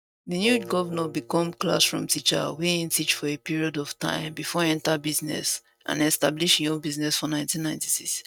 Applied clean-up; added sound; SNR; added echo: neural mask model DeepFilterNet 3.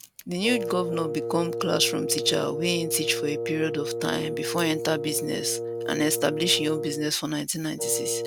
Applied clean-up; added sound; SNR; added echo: none; Wind instrument, woodwind instrument; 4 dB; none.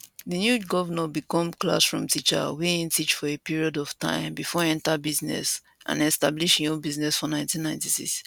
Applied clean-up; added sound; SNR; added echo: none; none; none; none.